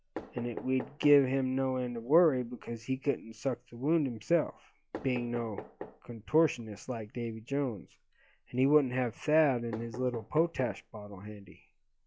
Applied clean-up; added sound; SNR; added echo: classical method log-MMSE.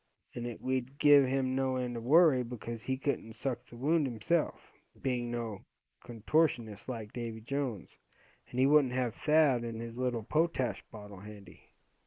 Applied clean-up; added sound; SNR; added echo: neural mask model Resemble Enhance denoiser.